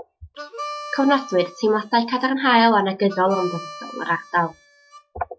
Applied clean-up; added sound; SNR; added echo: classical method log-MMSE.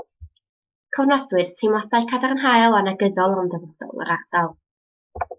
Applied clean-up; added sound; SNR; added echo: neural mask model Resemble Enhance denoiser.